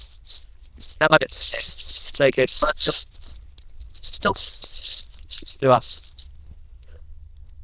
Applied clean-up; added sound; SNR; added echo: neural diffusion model UNIVERSE++.